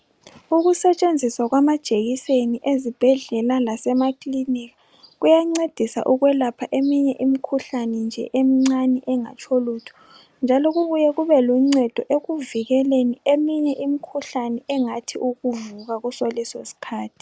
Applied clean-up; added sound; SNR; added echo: none; none; none; none.